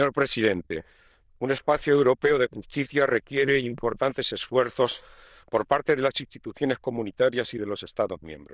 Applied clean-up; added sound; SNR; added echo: neural diffusion model UNIVERSE++.